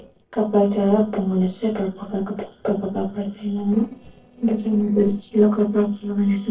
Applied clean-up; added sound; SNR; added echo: neural separator model SepFormer DNS4.